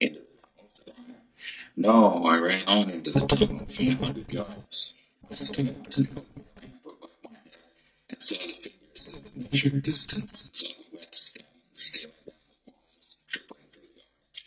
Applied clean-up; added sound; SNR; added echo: neural mask model DeepFilterNet 3.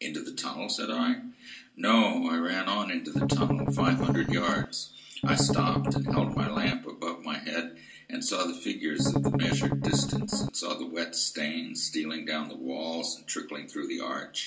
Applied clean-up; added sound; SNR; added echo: none; Strum; -4 dB; reverberation time 0.2 s.